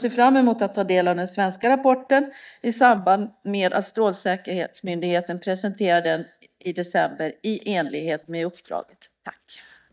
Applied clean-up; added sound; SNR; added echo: neural mask model DeepFilterNet 3.